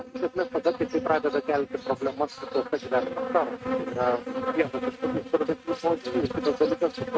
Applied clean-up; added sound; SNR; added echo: neural mask model RNNoise.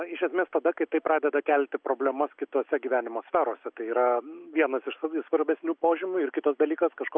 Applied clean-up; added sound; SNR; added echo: none; none; none; none.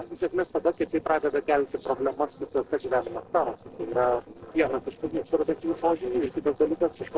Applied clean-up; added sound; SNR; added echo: neural separator model SepFormer DNS4.